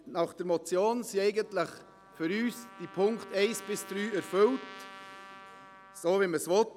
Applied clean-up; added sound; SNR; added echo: none; Trumpet; 20 dB; none.